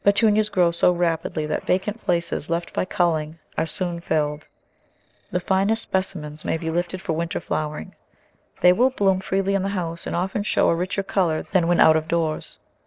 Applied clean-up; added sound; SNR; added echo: neural separator model SepFormer DNS4.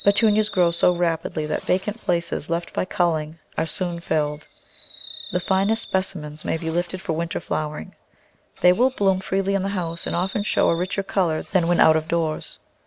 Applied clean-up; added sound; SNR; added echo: none; Fireworks; 15 dB; none.